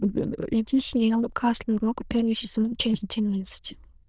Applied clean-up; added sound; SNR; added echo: neural diffusion model UNIVERSE++.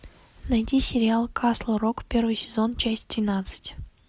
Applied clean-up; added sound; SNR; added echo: none; none; none; none.